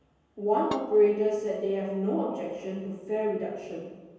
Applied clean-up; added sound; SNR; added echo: none; Dishes, pots, and pans; 15 dB; reverberation time 1.2 s.